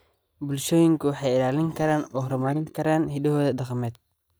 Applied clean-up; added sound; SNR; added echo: neural mask model DeepFilterNet 3.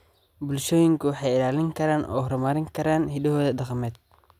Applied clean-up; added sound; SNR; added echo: none; none; none; none.